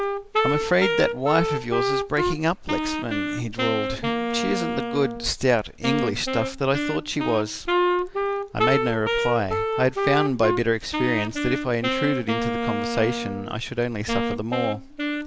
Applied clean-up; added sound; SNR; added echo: none; Wind instrument, woodwind instrument; 1 dB; none.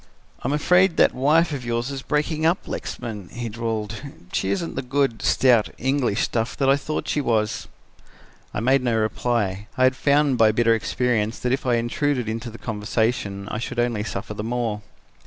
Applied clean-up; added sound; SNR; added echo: none; none; none; none.